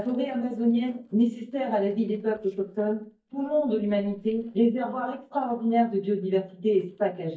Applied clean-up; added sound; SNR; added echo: neural mask model DeepFilterNet 3.